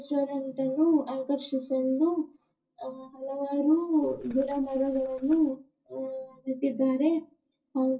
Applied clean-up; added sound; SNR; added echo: neural separator model SepFormer DNS4.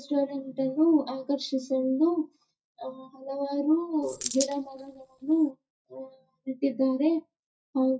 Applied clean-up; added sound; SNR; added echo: neural mask model DeepFilterNet 3.